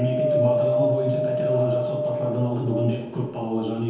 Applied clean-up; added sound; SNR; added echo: none; Wind; -1 dB; reverberation time 1.0 s.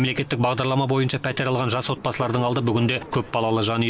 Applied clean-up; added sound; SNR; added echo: none; none; none; none.